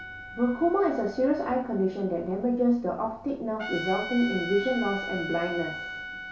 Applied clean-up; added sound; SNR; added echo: none; Trumpet; 11 dB; reverberation time 0.3 s.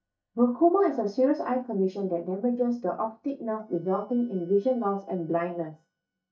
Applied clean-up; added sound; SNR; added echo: neural mask model DeepFilterNet 3.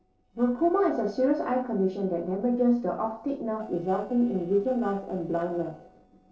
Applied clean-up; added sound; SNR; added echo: neural separator model SepFormer DNS4.